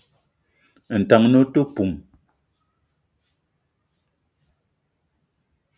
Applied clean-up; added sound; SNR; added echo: none; none; none; none.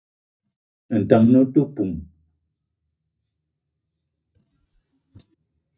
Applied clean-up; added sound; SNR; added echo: neural mask model DeepFilterNet 3.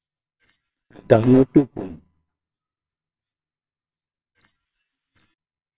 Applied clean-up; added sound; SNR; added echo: neural separator model SepFormer WHAMR!.